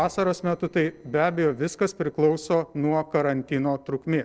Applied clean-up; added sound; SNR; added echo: neural separator model SepFormer DNS4.